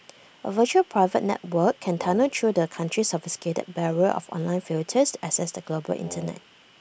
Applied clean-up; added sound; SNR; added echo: none; Wind instrument, woodwind instrument; 18 dB; none.